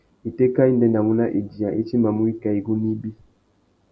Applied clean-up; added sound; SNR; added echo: none; none; none; none.